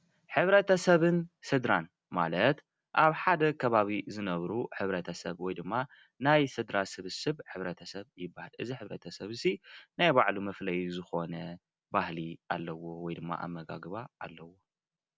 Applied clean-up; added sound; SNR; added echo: none; none; none; none.